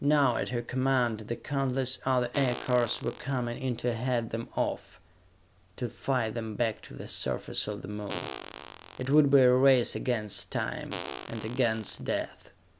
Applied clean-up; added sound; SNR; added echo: none; Fart; 11 dB; none.